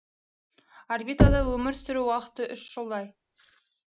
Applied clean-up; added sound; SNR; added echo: none; Knock / Wood; -4 dB; none.